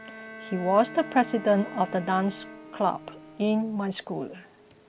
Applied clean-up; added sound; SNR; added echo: none; Bowed string instrument + Bowed string instrument; 16 dB; none.